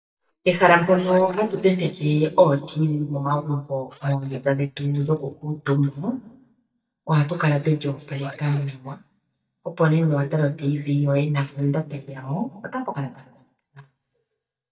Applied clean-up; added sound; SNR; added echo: neural mask model DeepFilterNet 3.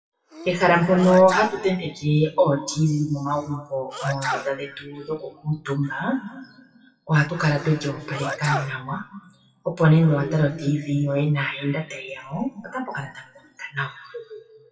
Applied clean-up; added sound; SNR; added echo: classical method WPE with log-MMSE.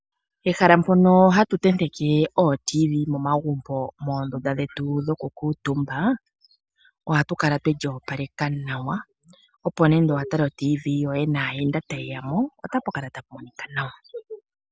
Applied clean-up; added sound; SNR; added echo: none; none; none; none.